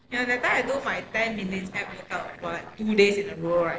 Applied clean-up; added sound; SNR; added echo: neural separator model SepFormer DNS4.